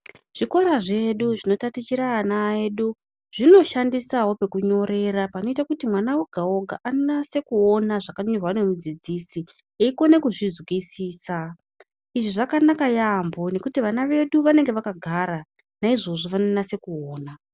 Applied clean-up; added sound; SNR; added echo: none; none; none; none.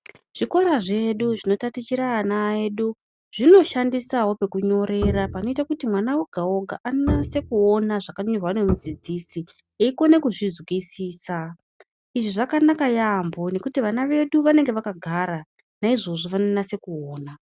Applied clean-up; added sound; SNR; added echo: neural mask model RNNoise.